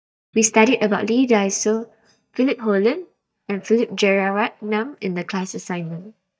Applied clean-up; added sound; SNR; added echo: neural mask model DeepFilterNet 3.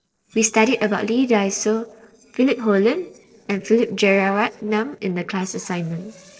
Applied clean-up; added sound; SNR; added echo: neural separator model SepFormer DNS4.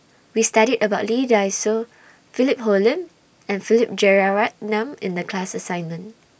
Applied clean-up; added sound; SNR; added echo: none; none; none; none.